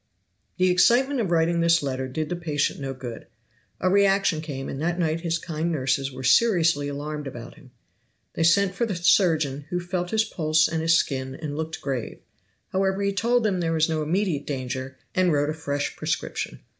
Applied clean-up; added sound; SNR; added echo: none; none; none; none.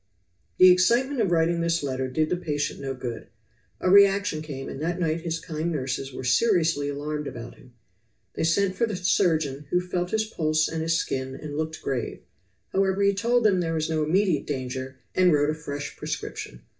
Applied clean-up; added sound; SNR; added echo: none; none; none; reverberation time 0.2 s.